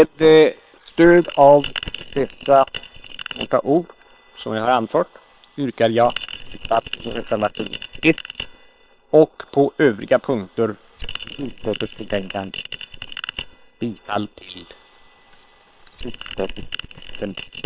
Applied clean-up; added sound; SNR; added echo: neural separator model SepFormer WHAM!.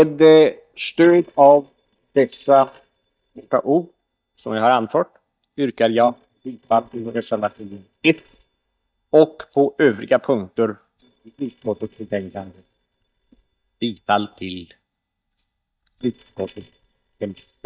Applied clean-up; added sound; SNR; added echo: neural mask model DeepFilterNet 3.